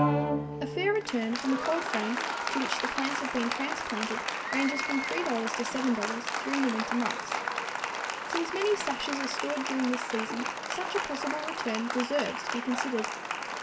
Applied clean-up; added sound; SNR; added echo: none; Applause; 0 dB; reverberation time 0.7 s.